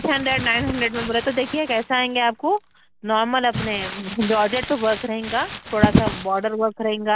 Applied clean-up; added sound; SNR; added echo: none; Crumpling, crinkling; 6 dB; none.